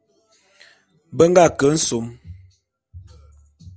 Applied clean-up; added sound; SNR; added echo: none; none; none; none.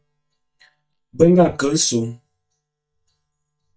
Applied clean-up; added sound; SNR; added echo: neural mask model DeepFilterNet 3.